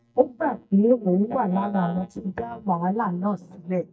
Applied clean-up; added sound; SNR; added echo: neural mask model DeepFilterNet 3.